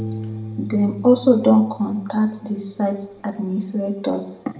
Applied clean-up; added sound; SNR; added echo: none; Piano; 14 dB; reverberation time 0.6 s.